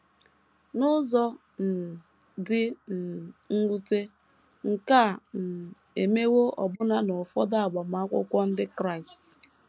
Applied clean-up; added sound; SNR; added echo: none; none; none; none.